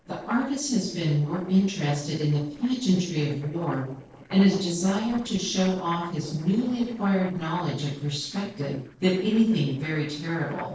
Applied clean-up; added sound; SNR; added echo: neural separator model SepFormer DNS4.